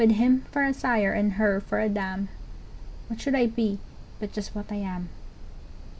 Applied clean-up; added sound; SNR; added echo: none; none; none; none.